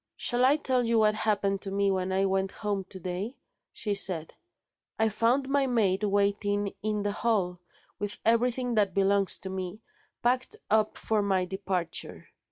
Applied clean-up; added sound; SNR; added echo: none; none; none; none.